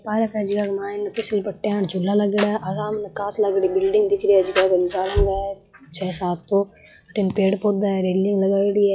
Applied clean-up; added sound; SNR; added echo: classical method log-MMSE.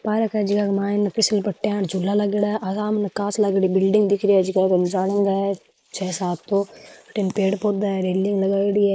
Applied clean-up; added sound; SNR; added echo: neural mask model Resemble Enhance denoiser.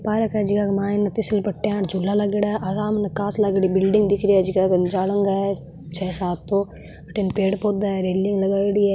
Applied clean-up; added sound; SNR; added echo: none; none; none; none.